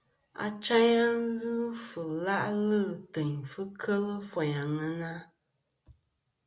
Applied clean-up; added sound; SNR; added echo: none; none; none; none.